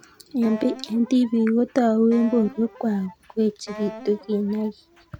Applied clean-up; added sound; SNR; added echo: none; Wind instrument, woodwind instrument; 18 dB; none.